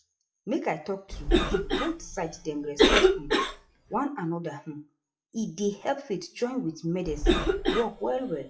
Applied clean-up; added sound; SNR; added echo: classical method WPE with log-MMSE.